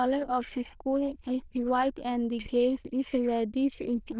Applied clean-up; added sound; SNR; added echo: neural diffusion model UNIVERSE++.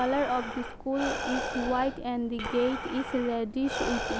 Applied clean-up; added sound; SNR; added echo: none; Breathing; 5 dB; none.